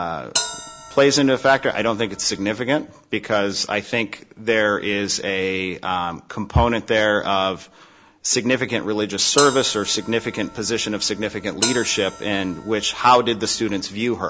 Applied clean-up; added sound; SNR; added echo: none; Bell; 10 dB; none.